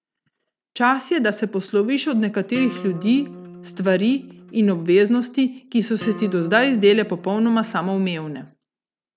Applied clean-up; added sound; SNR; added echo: none; Acoustic guitar; 17 dB; none.